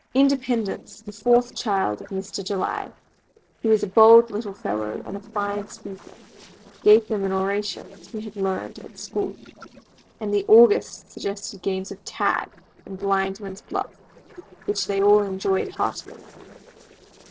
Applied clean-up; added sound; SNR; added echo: neural separator model SepFormer DNS4.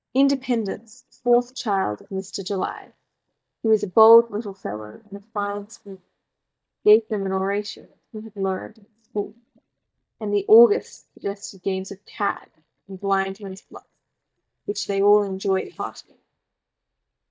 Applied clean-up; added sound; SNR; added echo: neural mask model DeepFilterNet 3.